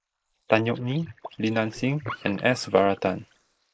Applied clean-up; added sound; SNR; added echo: neural mask model Resemble Enhance denoiser.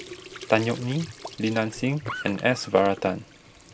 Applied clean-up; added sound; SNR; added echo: none; Squeak / Trickle, dribble / Sink (filling or washing); 14 dB; none.